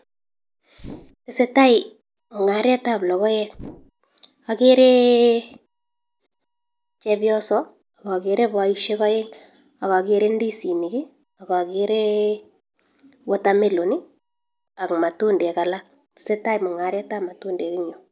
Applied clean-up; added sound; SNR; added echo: none; Whoosh, swoosh, swish; 16 dB; none.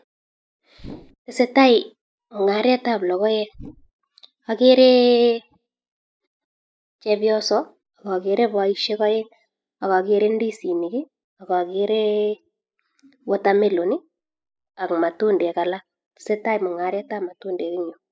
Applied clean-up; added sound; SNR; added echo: classical method spectral subtraction.